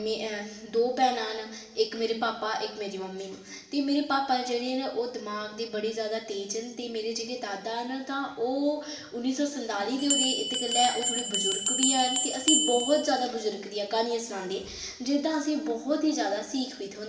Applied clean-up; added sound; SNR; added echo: none; Bell; -2 dB; reverberation time 1.0 s.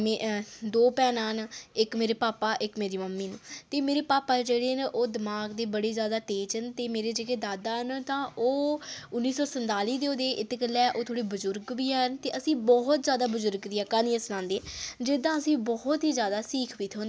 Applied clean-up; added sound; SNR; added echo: none; none; none; none.